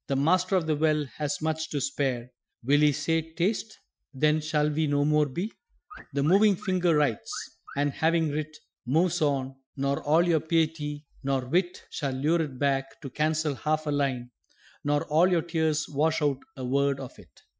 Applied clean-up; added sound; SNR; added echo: classical method Wiener filter.